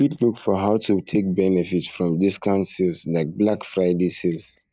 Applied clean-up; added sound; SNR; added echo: neural mask model DeepFilterNet 3.